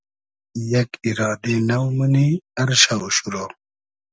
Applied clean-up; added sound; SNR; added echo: none; none; none; none.